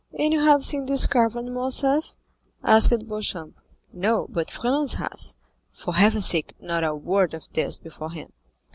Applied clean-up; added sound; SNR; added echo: none; none; none; none.